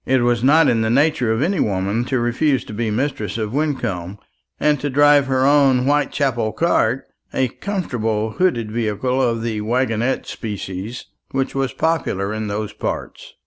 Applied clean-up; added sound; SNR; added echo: none; none; none; none.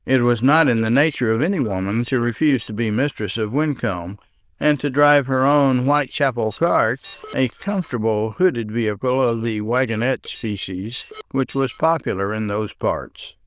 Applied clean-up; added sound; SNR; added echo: neural diffusion model UNIVERSE++.